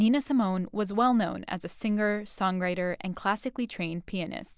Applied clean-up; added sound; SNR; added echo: none; none; none; none.